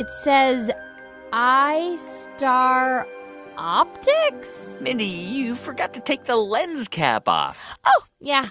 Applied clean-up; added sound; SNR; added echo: none; none; none; none.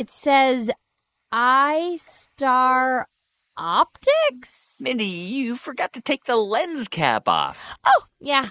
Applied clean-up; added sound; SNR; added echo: neural mask model Resemble Enhance denoiser.